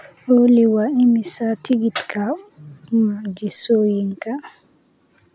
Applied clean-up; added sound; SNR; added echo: none; none; none; none.